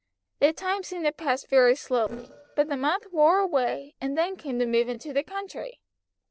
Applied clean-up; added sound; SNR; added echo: neural separator model SepFormer DNS4.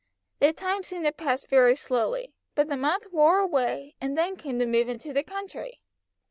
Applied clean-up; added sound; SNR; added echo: none; none; none; none.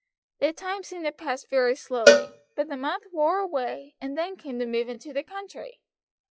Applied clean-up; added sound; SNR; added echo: classical method log-MMSE.